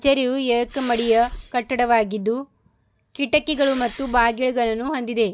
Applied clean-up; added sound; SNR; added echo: none; Respiratory sounds; 13 dB; none.